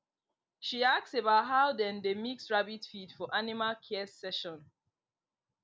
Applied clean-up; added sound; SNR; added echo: none; none; none; none.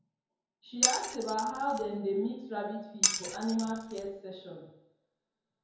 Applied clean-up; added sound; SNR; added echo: none; Glass; -2 dB; reverberation time 0.9 s.